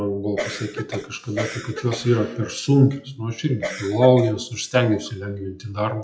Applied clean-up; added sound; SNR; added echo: classical method WPE with log-MMSE.